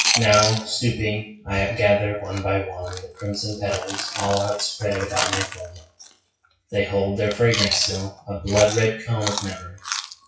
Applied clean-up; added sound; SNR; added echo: classical method WPE with log-MMSE.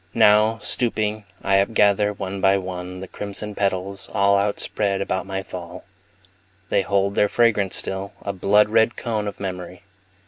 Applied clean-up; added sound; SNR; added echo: none; none; none; none.